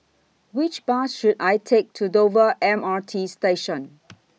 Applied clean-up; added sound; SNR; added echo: none; none; none; none.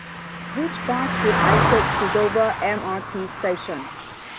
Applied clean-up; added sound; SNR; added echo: none; Car passing by; 0 dB; none.